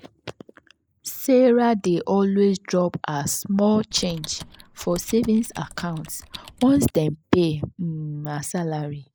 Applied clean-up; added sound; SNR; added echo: neural mask model Resemble Enhance denoiser.